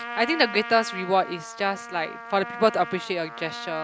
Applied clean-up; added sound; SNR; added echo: none; Trumpet; 11 dB; none.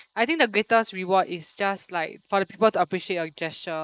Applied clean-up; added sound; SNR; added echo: neural mask model Resemble Enhance denoiser.